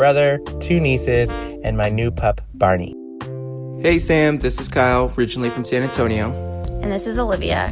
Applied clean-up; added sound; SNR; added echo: none; Brass instrument; 16 dB; none.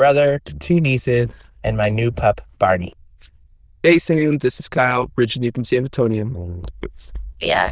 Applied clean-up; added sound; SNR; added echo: neural diffusion model UNIVERSE++.